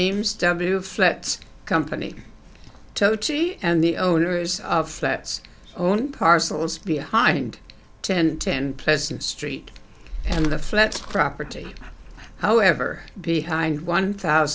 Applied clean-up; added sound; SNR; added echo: none; Walk, footsteps; 13 dB; none.